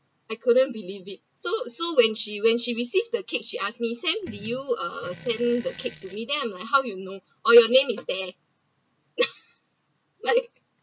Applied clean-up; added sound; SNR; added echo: none; Fart; 19 dB; none.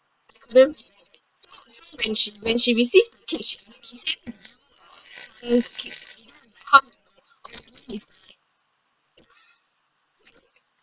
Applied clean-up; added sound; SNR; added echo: neural separator model SepFormer WHAM!.